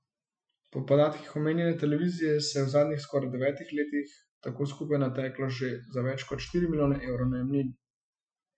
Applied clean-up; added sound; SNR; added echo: classical method Wiener filter.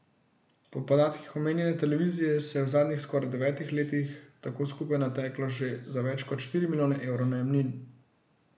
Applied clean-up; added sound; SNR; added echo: none; none; none; none.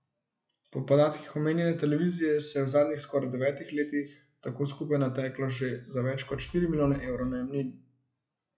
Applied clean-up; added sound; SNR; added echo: classical method log-MMSE.